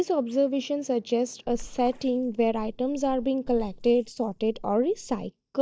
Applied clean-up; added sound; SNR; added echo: neural mask model DeepFilterNet 3.